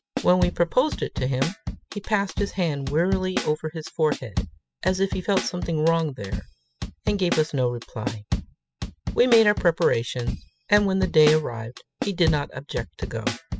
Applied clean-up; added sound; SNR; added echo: classical method spectral subtraction.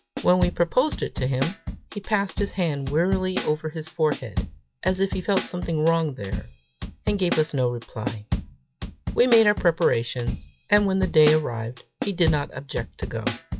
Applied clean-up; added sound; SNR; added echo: classical method log-MMSE.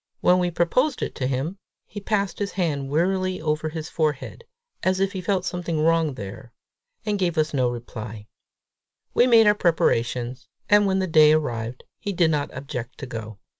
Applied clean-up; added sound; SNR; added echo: none; none; none; none.